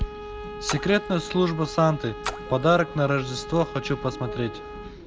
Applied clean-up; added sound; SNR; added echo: none; Bowed string instrument + Splash, splatter; 11 dB; none.